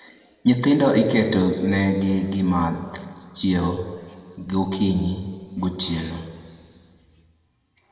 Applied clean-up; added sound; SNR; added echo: none; none; none; reverberation time 1.8 s.